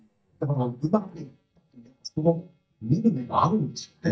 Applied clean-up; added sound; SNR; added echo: neural mask model DeepFilterNet 3.